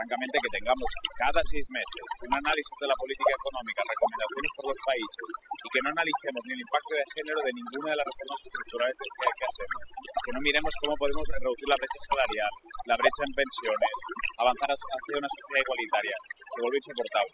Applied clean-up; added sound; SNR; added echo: classical method spectral subtraction.